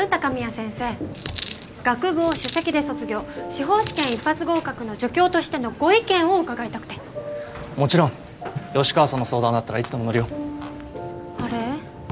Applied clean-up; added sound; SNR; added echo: none; Coin (dropping); 14 dB; none.